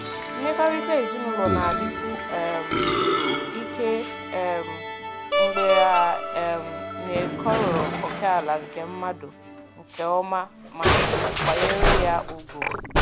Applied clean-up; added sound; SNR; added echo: none; Musical instrument; -1 dB; none.